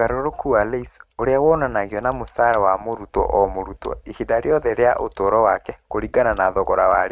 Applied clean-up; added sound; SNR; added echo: neural mask model RNNoise.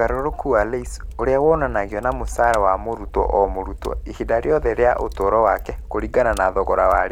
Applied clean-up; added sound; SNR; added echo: none; Fire; 11 dB; none.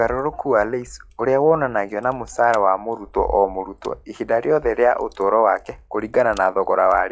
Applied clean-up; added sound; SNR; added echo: classical method log-MMSE.